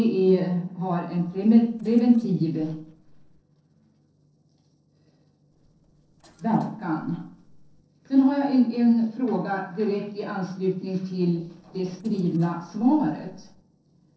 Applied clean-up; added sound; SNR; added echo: neural separator model SepFormer DNS4.